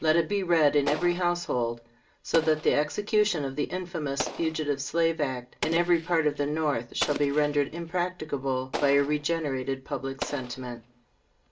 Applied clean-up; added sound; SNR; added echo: none; Explosion; 13 dB; reverberation time 0.2 s.